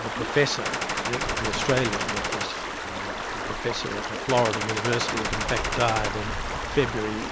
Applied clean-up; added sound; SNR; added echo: none; Gunshot, gunfire + Stream; 0 dB; none.